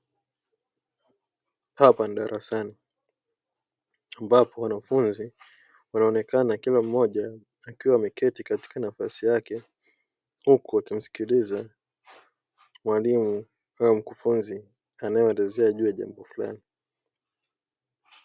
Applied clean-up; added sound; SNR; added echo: none; none; none; none.